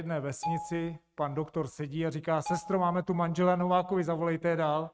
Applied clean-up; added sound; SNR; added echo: neural mask model RNNoise.